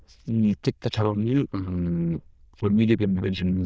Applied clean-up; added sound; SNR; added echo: neural diffusion model UNIVERSE++.